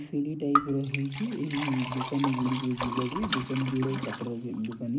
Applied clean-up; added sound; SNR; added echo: none; Liquid; 5 dB; none.